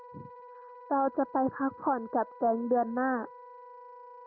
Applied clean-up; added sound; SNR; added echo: none; Wind instrument, woodwind instrument; 17 dB; none.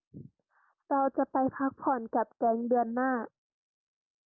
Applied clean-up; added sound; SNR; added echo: none; none; none; none.